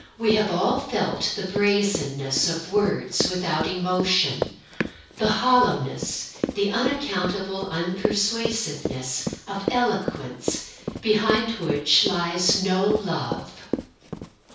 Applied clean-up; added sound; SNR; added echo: none; Run; 8 dB; reverberation time 0.6 s.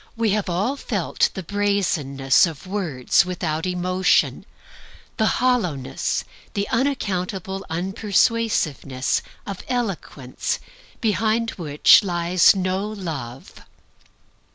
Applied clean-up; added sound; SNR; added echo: none; none; none; none.